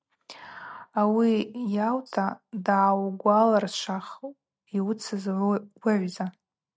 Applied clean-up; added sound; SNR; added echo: none; none; none; none.